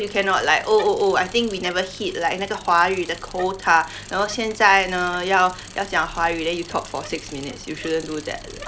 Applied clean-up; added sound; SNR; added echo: none; Bicycle; 18 dB; none.